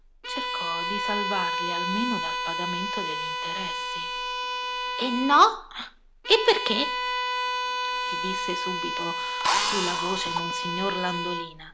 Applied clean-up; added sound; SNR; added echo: none; Drill + Bowed string instrument; 0 dB; none.